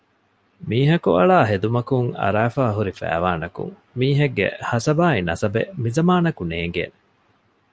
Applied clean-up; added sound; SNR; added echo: none; none; none; none.